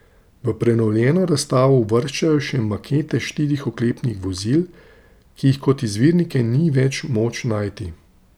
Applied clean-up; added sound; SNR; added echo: none; none; none; none.